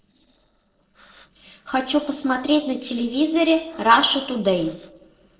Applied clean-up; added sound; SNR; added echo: neural separator model SepFormer DNS4.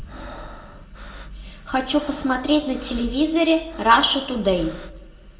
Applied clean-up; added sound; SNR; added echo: none; Breathing; 20 dB; reverberation time 0.8 s.